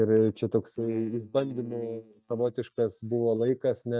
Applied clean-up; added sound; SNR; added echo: neural mask model DeepFilterNet 3.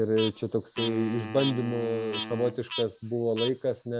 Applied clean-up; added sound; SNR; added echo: none; Frog + Wind instrument, woodwind instrument; 9 dB; none.